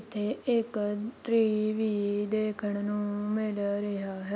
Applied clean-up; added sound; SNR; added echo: none; none; none; none.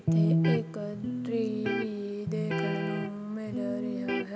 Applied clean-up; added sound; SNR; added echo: none; Electric guitar; -5 dB; none.